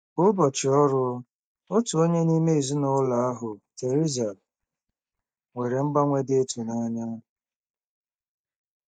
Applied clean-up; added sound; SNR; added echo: neural mask model DeepFilterNet 3.